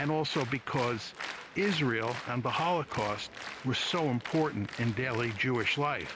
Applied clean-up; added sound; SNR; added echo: none; Applause; 12 dB; none.